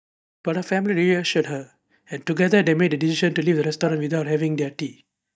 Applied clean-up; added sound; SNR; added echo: neural mask model DeepFilterNet 3.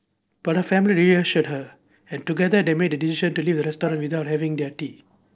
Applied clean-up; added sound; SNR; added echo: neural separator model SepFormer DNS4.